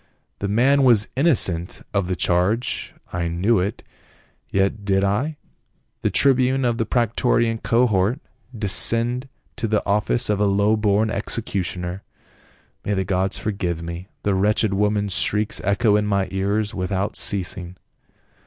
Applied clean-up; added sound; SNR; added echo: none; none; none; none.